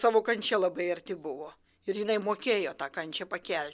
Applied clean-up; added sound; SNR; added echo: none; none; none; none.